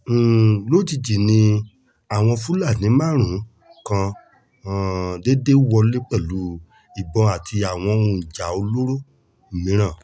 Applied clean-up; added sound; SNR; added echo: none; none; none; none.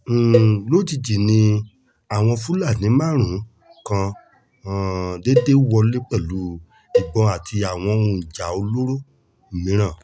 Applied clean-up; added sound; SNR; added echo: none; Cowbell; 6 dB; none.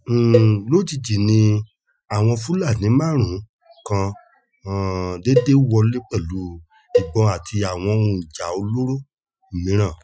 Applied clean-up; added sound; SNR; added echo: classical method Wiener filter.